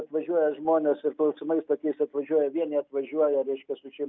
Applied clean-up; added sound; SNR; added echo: none; none; none; none.